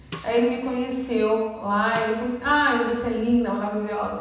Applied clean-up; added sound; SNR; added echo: none; Snare drum; 20 dB; reverberation time 1.1 s.